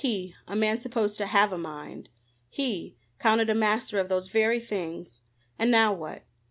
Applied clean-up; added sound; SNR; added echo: none; none; none; none.